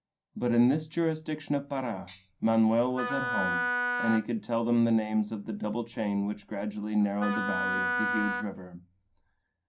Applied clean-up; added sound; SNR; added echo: none; Wind instrument, woodwind instrument; 2 dB; reverberation time 0.3 s.